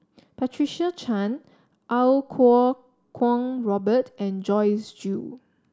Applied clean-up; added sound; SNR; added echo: none; none; none; none.